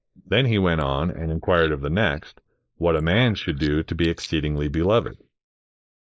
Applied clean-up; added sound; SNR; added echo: neural mask model Resemble Enhance denoiser.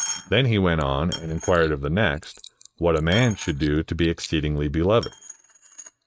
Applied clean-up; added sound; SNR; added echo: neural mask model RNNoise.